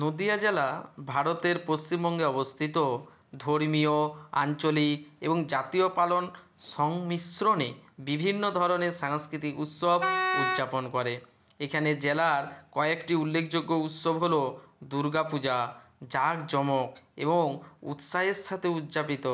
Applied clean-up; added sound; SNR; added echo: none; Wind instrument, woodwind instrument; 2 dB; none.